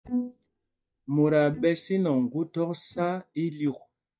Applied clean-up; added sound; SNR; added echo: neural mask model DeepFilterNet 3.